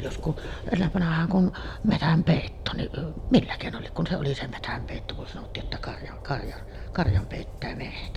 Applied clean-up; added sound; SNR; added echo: none; Train; 10 dB; none.